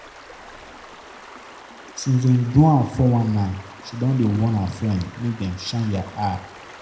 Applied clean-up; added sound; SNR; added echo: none; Stream; 19 dB; reverberation time 0.7 s.